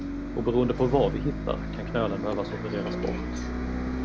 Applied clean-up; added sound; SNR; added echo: none; Bus; 2 dB; none.